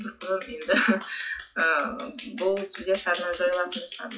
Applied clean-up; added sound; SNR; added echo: classical method WPE with log-MMSE.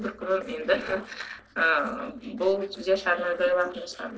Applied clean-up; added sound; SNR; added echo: neural separator model SepFormer DNS4.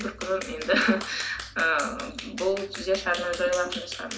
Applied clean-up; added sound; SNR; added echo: none; Clapping; 12 dB; reverberation time 0.2 s.